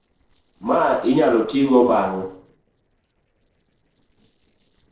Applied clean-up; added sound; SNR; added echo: neural separator model SepFormer DNS4.